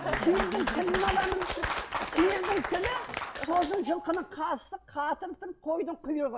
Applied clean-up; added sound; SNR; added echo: none; Marimba, xylophone; 20 dB; none.